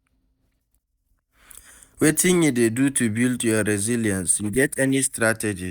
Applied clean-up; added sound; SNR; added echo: neural mask model DeepFilterNet 3.